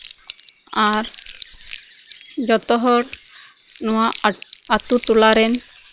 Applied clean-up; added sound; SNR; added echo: neural separator model SepFormer WHAM!.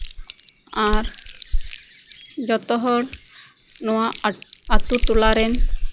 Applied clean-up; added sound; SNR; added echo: none; Chewing, mastication; -1 dB; none.